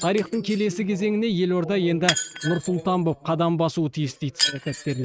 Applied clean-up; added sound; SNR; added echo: neural mask model RNNoise.